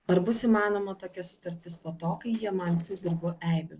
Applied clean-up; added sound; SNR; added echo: neural separator model SepFormer DNS4.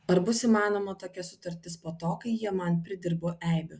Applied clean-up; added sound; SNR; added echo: none; none; none; none.